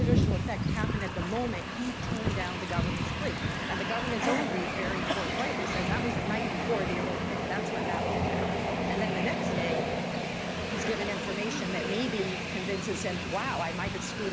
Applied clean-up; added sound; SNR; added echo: none; Train; -5 dB; none.